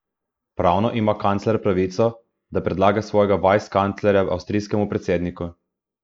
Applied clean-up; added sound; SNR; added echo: neural mask model Resemble Enhance denoiser.